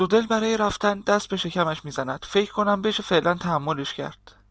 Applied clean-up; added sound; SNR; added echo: none; none; none; none.